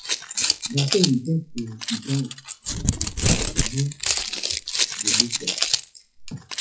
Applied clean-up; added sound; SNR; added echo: classical method WPE with log-MMSE.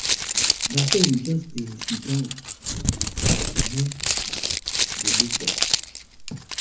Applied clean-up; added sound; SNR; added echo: none; Crumpling, crinkling; -4 dB; reverberation time 0.3 s.